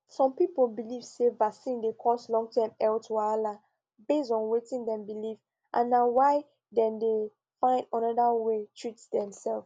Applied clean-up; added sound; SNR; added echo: none; none; none; none.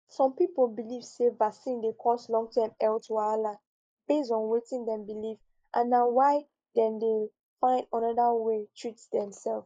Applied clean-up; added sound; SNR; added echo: neural mask model Resemble Enhance denoiser.